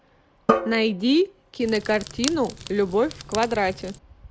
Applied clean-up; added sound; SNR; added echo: none; Drum + Crackle; 6 dB; none.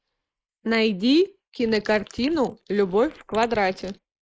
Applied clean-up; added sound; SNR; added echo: neural mask model Resemble Enhance denoiser.